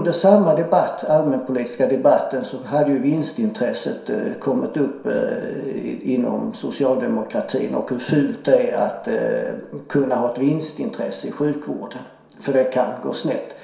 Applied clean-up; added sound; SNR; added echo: none; none; none; reverberation time 0.7 s.